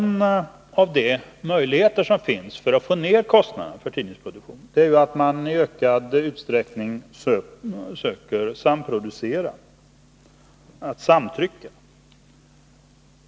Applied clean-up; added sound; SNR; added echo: none; none; none; none.